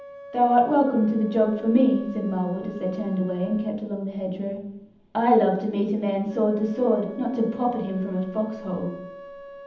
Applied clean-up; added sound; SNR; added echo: none; Wind instrument, woodwind instrument; 18 dB; reverberation time 0.8 s.